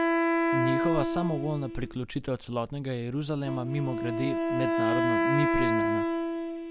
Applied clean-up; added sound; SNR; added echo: none; Wind instrument, woodwind instrument; -3 dB; none.